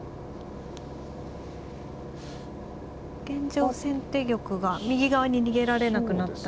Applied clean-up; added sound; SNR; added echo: none; Engine / Boat, Water vehicle; 10 dB; none.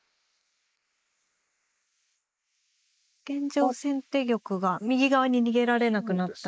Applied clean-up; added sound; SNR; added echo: neural mask model Resemble Enhance denoiser.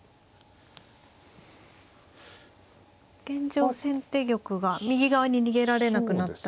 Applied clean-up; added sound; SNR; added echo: none; none; none; none.